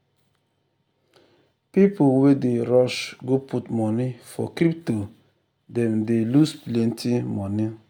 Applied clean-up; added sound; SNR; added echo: none; none; none; none.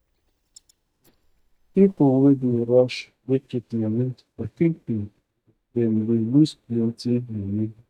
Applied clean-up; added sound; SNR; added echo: neural mask model DeepFilterNet 3.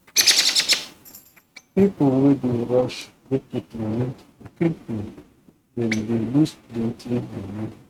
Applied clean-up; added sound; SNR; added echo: neural mask model RNNoise.